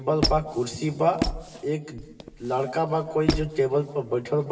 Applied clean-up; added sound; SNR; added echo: none; Squeak; 6 dB; reverberation time 1.4 s.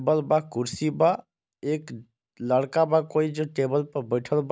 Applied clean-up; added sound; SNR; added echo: none; none; none; none.